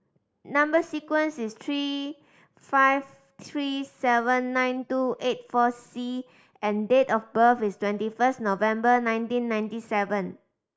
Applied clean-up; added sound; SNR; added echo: neural mask model Resemble Enhance denoiser.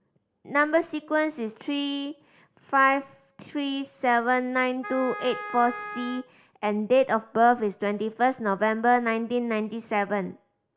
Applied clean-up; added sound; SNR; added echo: none; Wind instrument, woodwind instrument; 12 dB; none.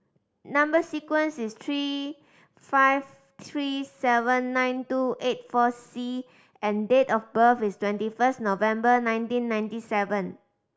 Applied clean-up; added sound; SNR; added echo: none; none; none; none.